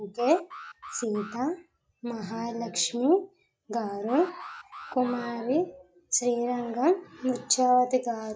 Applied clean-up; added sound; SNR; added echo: classical method log-MMSE.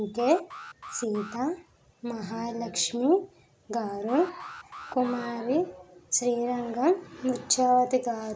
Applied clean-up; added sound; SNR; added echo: none; Alarm; 17 dB; none.